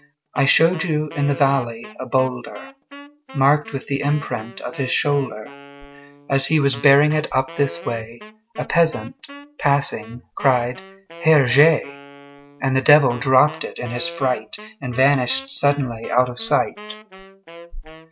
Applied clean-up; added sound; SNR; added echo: none; Wind instrument, woodwind instrument; 19 dB; none.